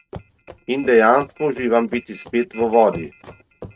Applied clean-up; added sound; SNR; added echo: neural mask model RNNoise.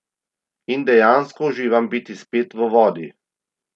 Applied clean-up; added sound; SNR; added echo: none; none; none; none.